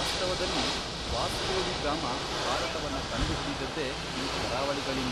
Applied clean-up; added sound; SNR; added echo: none; Ocean / Boat, Water vehicle; -3 dB; none.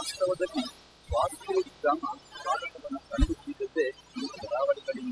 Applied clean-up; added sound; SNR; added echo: classical method spectral subtraction.